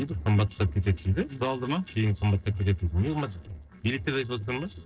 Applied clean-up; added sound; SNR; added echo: neural separator model SepFormer DNS4.